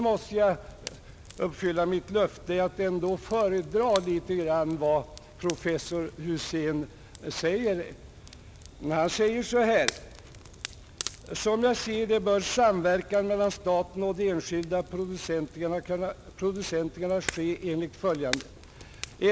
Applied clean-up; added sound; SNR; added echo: none; Crackle; 16 dB; none.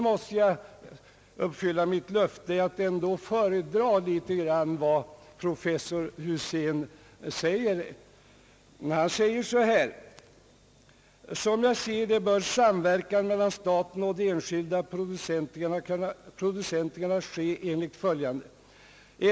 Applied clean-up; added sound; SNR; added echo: none; none; none; none.